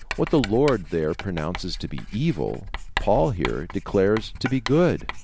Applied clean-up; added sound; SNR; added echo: none; Writing; 9 dB; none.